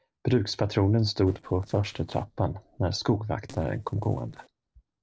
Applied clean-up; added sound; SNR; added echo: neural separator model SepFormer DNS4.